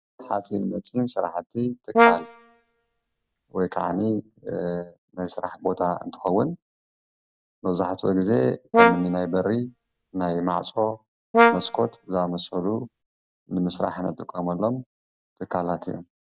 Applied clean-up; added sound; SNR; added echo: none; Brass instrument; -3 dB; none.